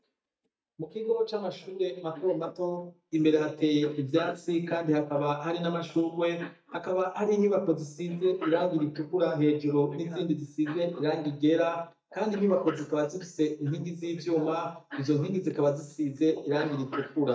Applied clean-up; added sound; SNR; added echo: neural mask model DeepFilterNet 3.